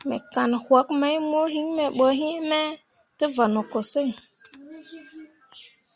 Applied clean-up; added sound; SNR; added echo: none; none; none; none.